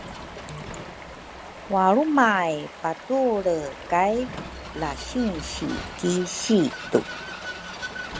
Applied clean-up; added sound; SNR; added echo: none; Stream + Vehicle; 11 dB; none.